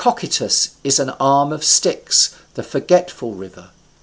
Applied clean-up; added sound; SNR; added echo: none; none; none; none.